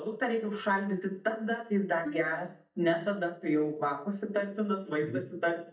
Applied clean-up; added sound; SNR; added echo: neural mask model DeepFilterNet 3.